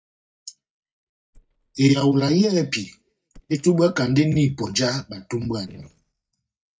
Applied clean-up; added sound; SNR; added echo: neural mask model DeepFilterNet 3.